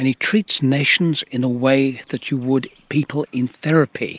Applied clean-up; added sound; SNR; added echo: neural mask model Resemble Enhance denoiser.